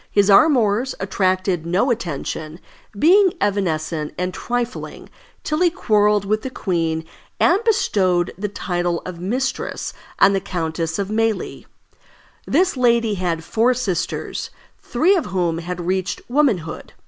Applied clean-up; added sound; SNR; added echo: none; none; none; none.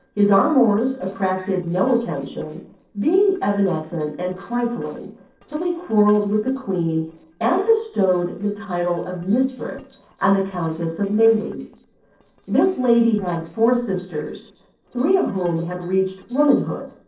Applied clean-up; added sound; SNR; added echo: neural separator model SepFormer DNS4.